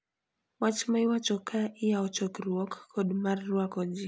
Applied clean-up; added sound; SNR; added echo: none; none; none; none.